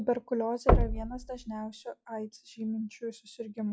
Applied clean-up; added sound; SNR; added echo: classical method log-MMSE.